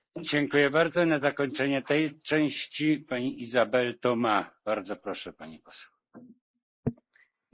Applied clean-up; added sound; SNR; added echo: neural mask model Resemble Enhance denoiser.